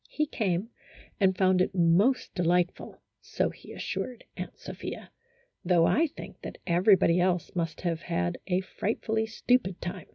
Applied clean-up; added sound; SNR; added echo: none; none; none; none.